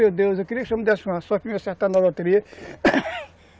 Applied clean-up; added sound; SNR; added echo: none; none; none; none.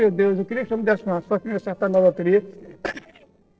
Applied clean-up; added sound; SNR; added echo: neural separator model SepFormer DNS4.